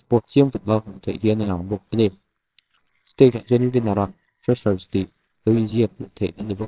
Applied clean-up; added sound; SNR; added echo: neural separator model SepFormer WHAMR!.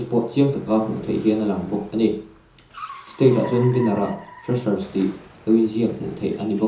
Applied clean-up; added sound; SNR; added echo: none; Car; 20 dB; reverberation time 0.6 s.